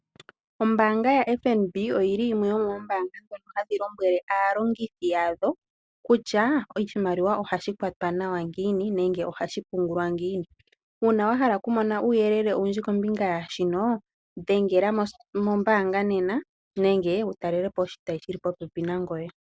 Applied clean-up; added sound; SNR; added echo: none; none; none; none.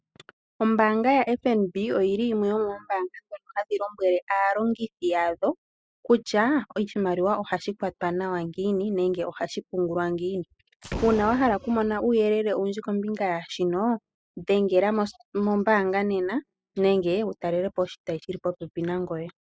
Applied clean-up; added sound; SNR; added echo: classical method spectral subtraction.